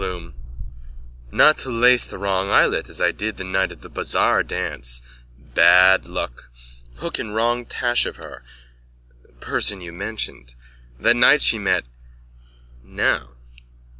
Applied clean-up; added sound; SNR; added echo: none; none; none; none.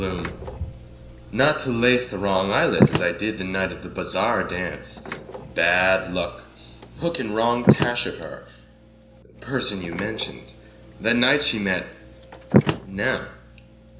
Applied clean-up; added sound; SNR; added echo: none; Slam; 4 dB; reverberation time 0.5 s.